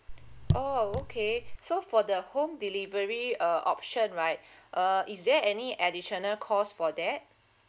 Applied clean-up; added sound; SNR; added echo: none; Raindrop / Drip; 3 dB; none.